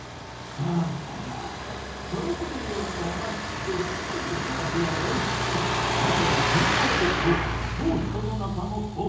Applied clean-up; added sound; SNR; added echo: none; Truck; -2 dB; reverberation time 0.7 s.